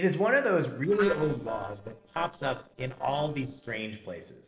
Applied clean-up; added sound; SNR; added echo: neural separator model SepFormer DNS4.